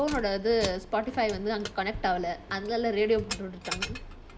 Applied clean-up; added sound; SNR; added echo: none; Keys jangling; 11 dB; none.